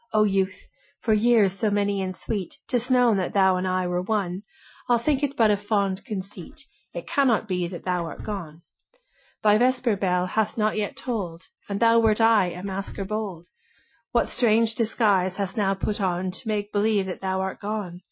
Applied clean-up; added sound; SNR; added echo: classical method Wiener filter.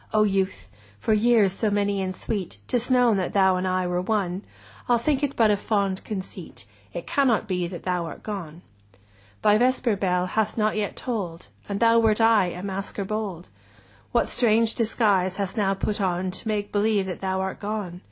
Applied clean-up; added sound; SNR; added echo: none; none; none; none.